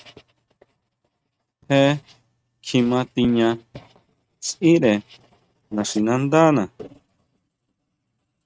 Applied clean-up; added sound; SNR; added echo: neural mask model RNNoise.